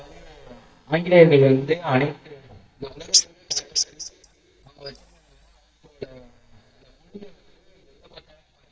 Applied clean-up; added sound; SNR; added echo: neural mask model DeepFilterNet 3.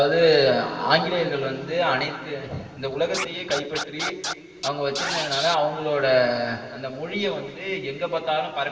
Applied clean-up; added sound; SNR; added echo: none; Scratching (performance technique); 7 dB; reverberation time 2.6 s.